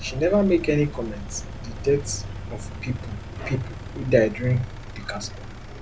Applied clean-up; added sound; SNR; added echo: none; Engine; 10 dB; none.